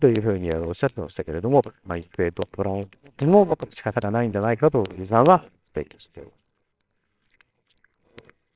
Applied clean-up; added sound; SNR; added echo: neural separator model SepFormer WHAMR!.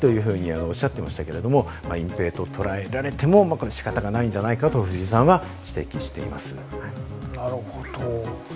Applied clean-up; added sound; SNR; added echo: none; none; none; none.